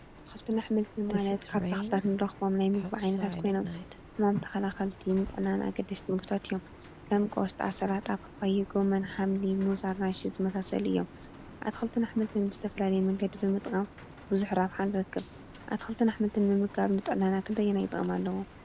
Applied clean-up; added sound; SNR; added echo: none; Rain; 14 dB; none.